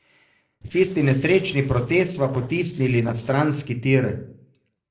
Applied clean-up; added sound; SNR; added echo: neural separator model SepFormer DNS4.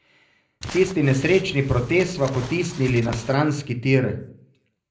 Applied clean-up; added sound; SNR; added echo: none; Crumpling, crinkling; 15 dB; reverberation time 0.5 s.